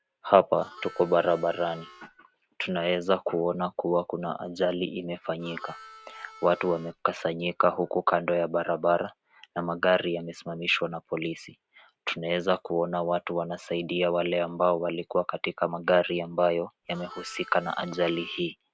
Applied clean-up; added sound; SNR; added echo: none; Harmonica; 19 dB; none.